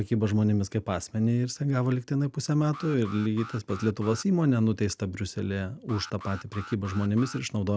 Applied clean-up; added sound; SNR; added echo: none; Alarm; 17 dB; none.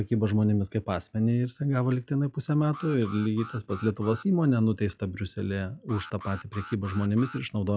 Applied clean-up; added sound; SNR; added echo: classical method log-MMSE.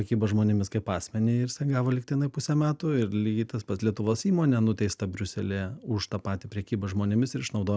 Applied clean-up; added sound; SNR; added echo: none; none; none; none.